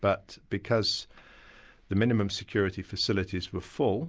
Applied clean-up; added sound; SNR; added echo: none; none; none; none.